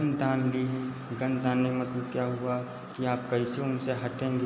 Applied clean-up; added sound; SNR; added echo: none; none; none; none.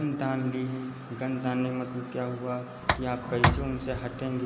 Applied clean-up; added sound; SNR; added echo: none; Tick; -2 dB; none.